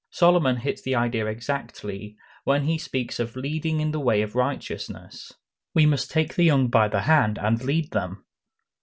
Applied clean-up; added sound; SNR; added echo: none; none; none; none.